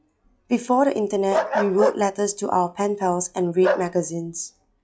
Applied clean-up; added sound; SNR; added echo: classical method log-MMSE.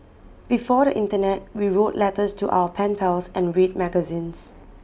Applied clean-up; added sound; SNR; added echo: none; none; none; none.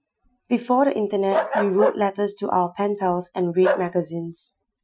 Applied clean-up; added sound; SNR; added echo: classical method Wiener filter.